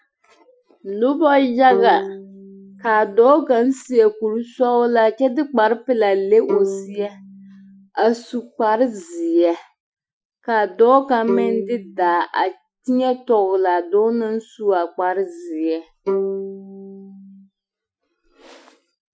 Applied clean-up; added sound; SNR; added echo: classical method Wiener filter.